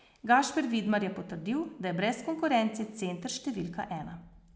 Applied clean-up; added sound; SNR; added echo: none; none; none; none.